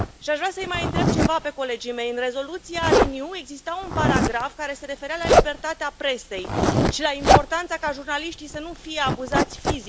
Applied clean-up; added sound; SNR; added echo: none; Zipper (clothing); -4 dB; none.